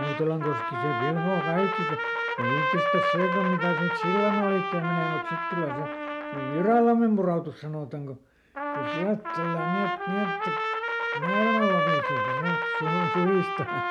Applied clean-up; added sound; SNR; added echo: none; Trumpet; 1 dB; none.